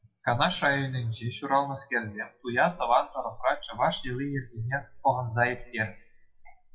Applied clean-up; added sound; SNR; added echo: classical method WPE with log-MMSE.